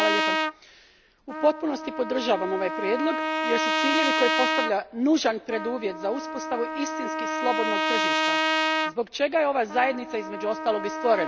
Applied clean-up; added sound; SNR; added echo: none; Trumpet; 1 dB; none.